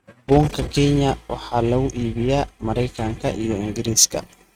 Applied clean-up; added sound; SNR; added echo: neural mask model RNNoise.